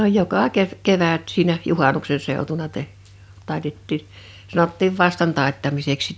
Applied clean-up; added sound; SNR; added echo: none; none; none; none.